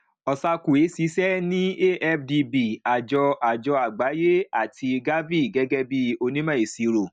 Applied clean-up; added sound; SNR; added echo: none; none; none; none.